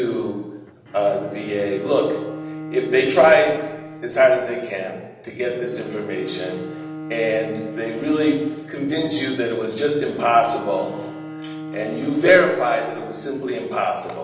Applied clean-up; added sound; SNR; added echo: none; Bowed string instrument; 14 dB; reverberation time 1.1 s.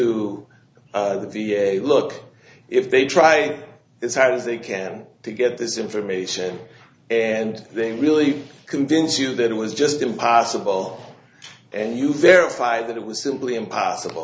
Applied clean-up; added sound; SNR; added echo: none; none; none; none.